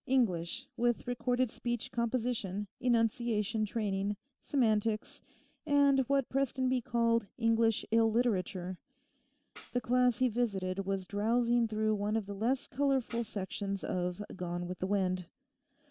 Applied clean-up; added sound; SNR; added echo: none; Tambourine; 11 dB; none.